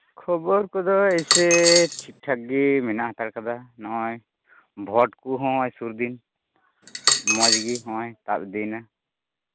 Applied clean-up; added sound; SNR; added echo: none; Coin (dropping); -2 dB; none.